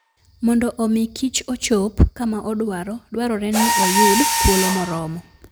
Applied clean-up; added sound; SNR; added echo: none; Mechanisms; 4 dB; none.